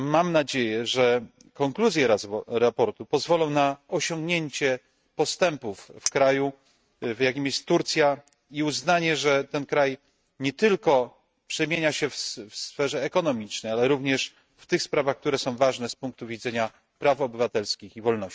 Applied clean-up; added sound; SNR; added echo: neural mask model RNNoise.